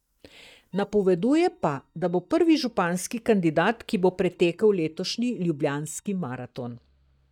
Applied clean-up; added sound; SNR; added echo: neural mask model DeepFilterNet 3.